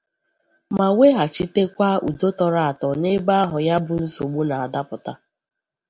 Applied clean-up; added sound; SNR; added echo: none; none; none; none.